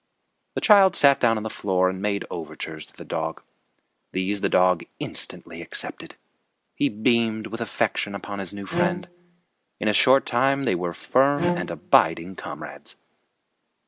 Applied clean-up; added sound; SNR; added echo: none; Bowed string instrument; 5 dB; none.